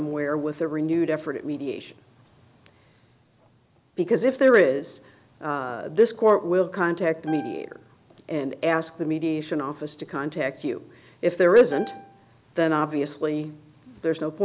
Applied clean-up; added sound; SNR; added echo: none; Piano; 17 dB; none.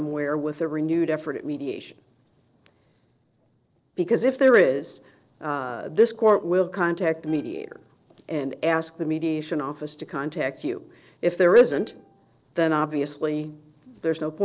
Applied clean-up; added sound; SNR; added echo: neural separator model SepFormer DNS4.